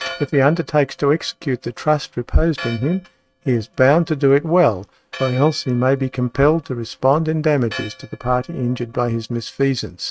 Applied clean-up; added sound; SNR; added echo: neural mask model RNNoise.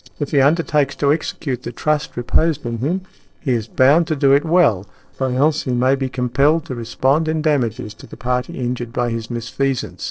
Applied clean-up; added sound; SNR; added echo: neural separator model SepFormer DNS4.